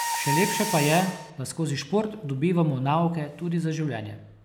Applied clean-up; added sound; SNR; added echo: none; Mechanisms; 8 dB; none.